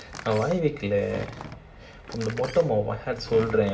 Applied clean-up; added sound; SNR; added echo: none; Door; 14 dB; reverberation time 0.5 s.